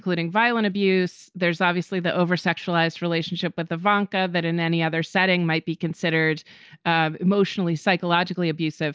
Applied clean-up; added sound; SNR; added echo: none; none; none; none.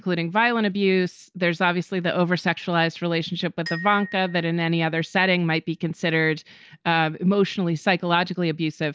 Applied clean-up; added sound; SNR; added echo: none; Glockenspiel; 19 dB; none.